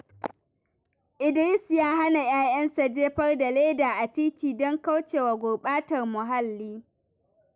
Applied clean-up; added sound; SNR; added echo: none; none; none; none.